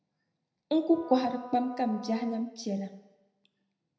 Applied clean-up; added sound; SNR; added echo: none; Wind instrument, woodwind instrument; 16 dB; reverberation time 0.8 s.